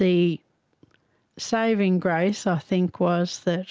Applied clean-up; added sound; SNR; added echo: none; none; none; none.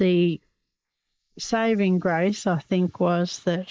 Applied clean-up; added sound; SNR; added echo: neural mask model Resemble Enhance denoiser.